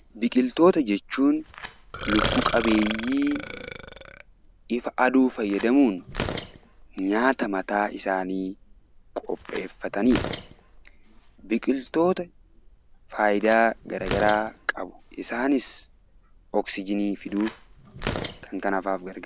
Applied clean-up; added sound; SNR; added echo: none; Tearing + Burping, eructation; 11 dB; none.